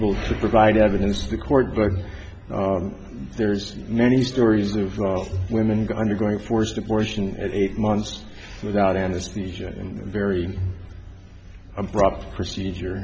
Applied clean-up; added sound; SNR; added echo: none; Bowed string instrument; 13 dB; none.